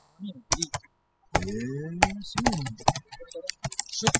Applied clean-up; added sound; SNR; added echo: classical method spectral subtraction.